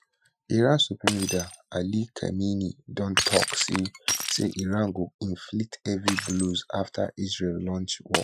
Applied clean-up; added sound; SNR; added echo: classical method Wiener filter.